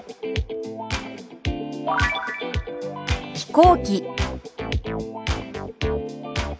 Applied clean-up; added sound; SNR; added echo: none; none; none; none.